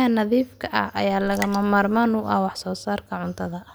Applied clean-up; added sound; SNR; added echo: none; Raindrop; 14 dB; none.